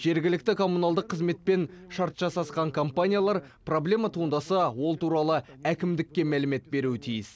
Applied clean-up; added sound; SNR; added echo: none; none; none; none.